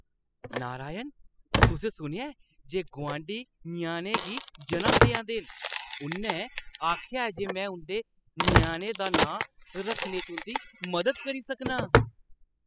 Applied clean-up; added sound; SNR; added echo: classical method spectral subtraction.